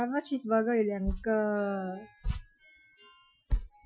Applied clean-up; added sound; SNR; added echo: classical method Wiener filter.